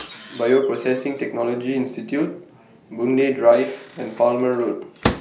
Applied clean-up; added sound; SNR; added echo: none; Microwave oven; 13 dB; none.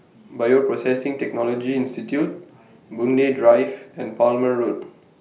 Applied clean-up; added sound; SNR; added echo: none; none; none; none.